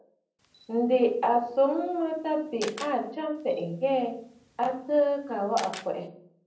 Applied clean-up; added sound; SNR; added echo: none; Camera; 20 dB; reverberation time 0.6 s.